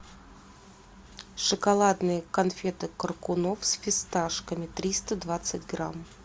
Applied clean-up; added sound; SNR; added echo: none; none; none; none.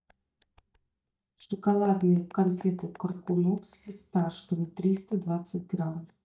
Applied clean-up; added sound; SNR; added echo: neural mask model DeepFilterNet 3.